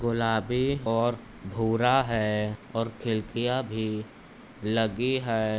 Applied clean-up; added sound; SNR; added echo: none; none; none; none.